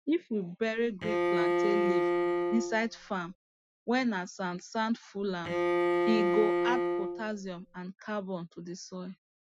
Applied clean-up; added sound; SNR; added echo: none; Bowed string instrument; -4 dB; none.